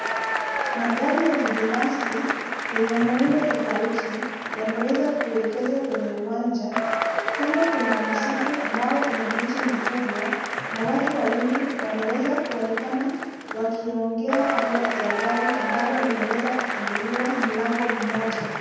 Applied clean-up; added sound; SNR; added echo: none; Applause / Crowd / Cheering; 3 dB; reverberation time 1.2 s.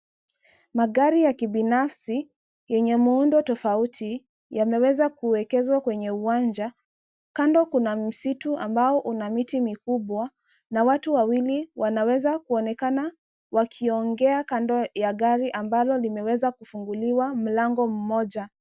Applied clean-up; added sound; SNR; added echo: none; none; none; none.